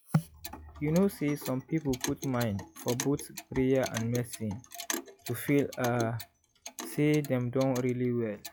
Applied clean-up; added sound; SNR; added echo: classical method log-MMSE.